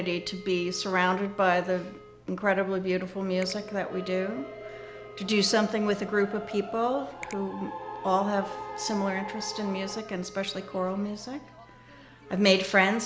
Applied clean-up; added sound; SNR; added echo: none; Finger snapping + Wind instrument, woodwind instrument; 18 dB; none.